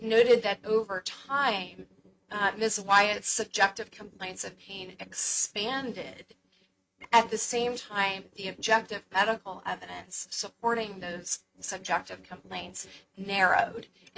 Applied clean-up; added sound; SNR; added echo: neural mask model RNNoise.